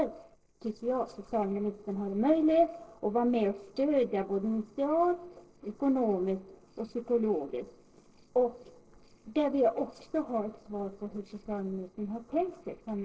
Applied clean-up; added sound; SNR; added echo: neural separator model SepFormer DNS4.